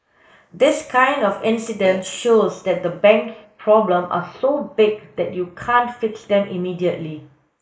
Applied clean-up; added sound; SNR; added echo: neural mask model Resemble Enhance denoiser.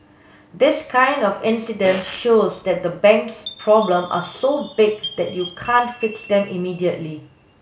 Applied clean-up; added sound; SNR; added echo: none; Chime + Fart; 13 dB; none.